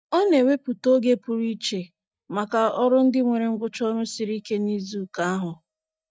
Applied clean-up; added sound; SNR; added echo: neural mask model DeepFilterNet 3.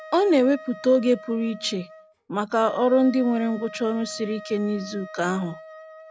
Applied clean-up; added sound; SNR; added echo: none; Wind instrument, woodwind instrument; 18 dB; none.